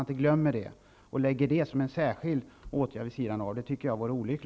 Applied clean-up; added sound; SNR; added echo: none; none; none; none.